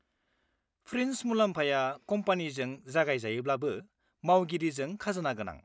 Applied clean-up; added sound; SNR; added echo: none; none; none; none.